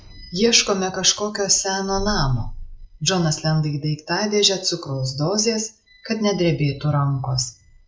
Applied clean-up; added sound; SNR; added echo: none; none; none; none.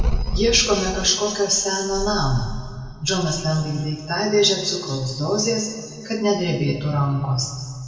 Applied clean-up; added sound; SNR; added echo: none; none; none; reverberation time 1.9 s.